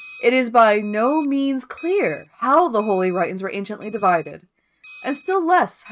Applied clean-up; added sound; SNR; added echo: neural mask model RNNoise.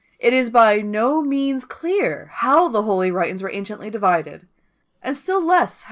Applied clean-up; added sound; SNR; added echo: neural mask model Resemble Enhance denoiser.